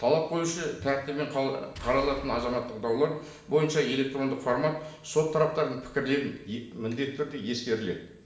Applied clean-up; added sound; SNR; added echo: none; Boom; 17 dB; reverberation time 0.7 s.